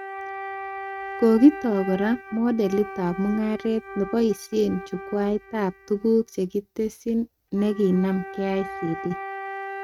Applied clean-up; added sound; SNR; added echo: neural mask model RNNoise.